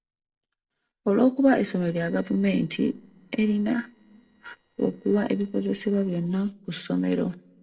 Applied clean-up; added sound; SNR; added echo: neural separator model SepFormer DNS4.